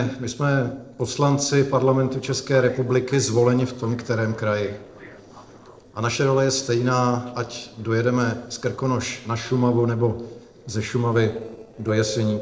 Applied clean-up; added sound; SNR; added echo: neural separator model SepFormer DNS4.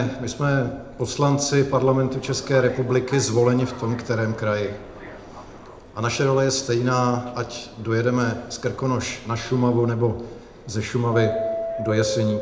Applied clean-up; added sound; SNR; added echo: none; Subway, metro, underground; 12 dB; reverberation time 0.6 s.